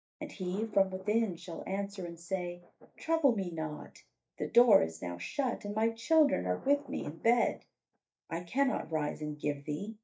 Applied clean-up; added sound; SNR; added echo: neural mask model DeepFilterNet 3.